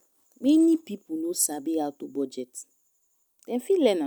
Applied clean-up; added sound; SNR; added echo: none; none; none; none.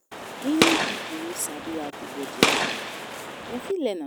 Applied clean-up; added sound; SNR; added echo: none; Gunshot, gunfire; -4 dB; none.